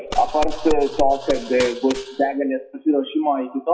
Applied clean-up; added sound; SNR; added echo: classical method WPE with log-MMSE.